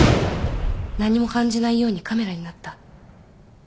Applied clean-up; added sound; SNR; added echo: none; Gunshot, gunfire; 0 dB; none.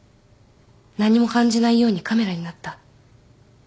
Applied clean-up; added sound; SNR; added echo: none; none; none; none.